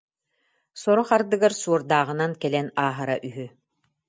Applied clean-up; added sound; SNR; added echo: none; none; none; none.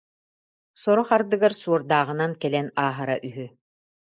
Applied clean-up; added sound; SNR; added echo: neural mask model Resemble Enhance denoiser.